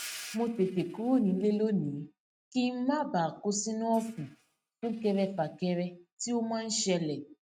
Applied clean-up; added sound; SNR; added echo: neural mask model RNNoise.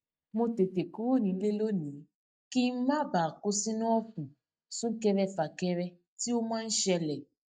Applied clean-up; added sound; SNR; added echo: neural mask model DeepFilterNet 3.